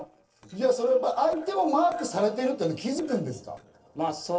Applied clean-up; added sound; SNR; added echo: neural separator model SepFormer DNS4.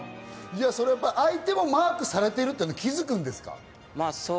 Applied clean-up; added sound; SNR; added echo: none; none; none; none.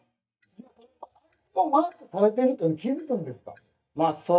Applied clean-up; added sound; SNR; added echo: neural mask model DeepFilterNet 3.